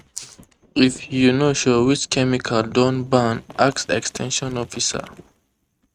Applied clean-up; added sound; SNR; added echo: neural mask model RNNoise.